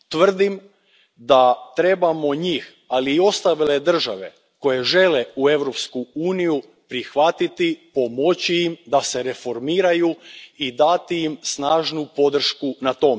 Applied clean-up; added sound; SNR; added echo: none; none; none; none.